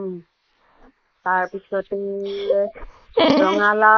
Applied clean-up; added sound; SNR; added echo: neural mask model Resemble Enhance denoiser.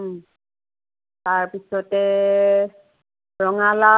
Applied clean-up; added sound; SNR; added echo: none; none; none; none.